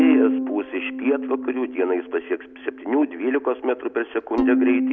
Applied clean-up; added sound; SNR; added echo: none; Bowed string instrument; 1 dB; none.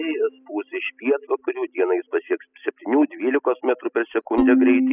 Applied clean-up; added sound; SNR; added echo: classical method spectral subtraction.